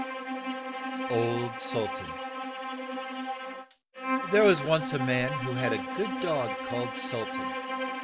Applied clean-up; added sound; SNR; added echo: none; Bowed string instrument; 3 dB; none.